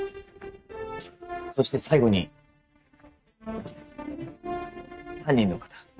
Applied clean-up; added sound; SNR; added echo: neural mask model RNNoise.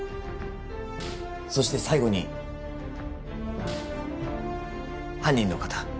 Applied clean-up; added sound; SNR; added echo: none; Snare drum; 18 dB; none.